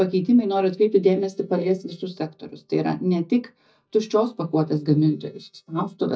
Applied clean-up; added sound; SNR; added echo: neural mask model DeepFilterNet 3.